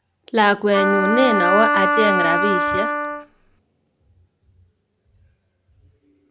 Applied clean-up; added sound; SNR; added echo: none; Wind instrument, woodwind instrument; -3 dB; none.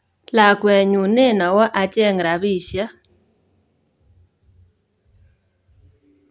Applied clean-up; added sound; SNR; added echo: none; none; none; none.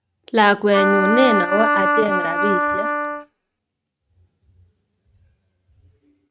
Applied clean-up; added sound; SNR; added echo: neural mask model RNNoise.